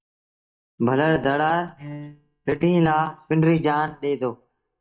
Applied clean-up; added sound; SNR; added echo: neural mask model DeepFilterNet 3.